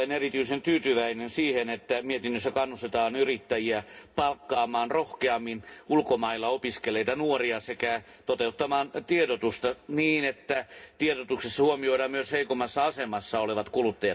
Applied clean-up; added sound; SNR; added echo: none; none; none; reverberation time 0.3 s.